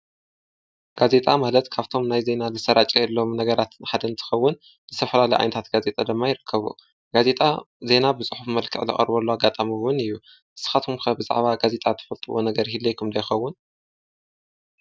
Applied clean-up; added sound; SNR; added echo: none; none; none; none.